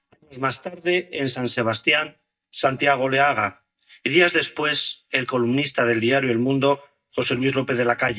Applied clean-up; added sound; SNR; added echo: neural mask model DeepFilterNet 3.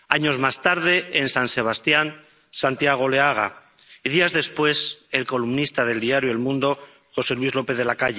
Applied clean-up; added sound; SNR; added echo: none; none; none; none.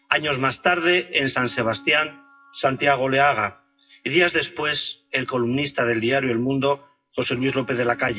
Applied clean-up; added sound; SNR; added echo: classical method WPE with log-MMSE.